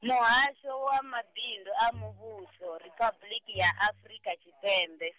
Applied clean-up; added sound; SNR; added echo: none; Bowed string instrument; 18 dB; none.